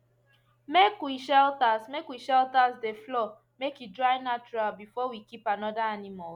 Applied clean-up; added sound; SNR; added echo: none; none; none; none.